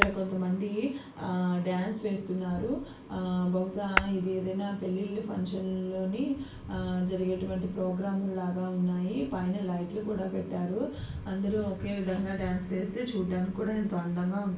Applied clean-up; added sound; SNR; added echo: none; Tap / Hammer; 6 dB; reverberation time 0.3 s.